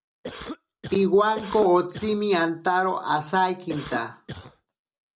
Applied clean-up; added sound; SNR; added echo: none; Cough; 14 dB; none.